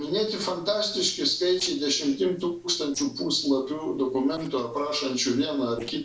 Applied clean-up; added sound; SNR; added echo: neural separator model SepFormer DNS4.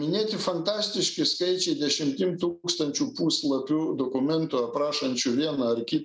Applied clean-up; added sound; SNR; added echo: none; none; none; none.